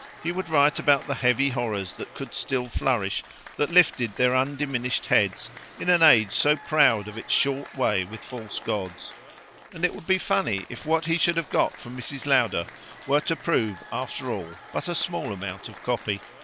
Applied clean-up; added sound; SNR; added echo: none; Applause / Crowd; 17 dB; none.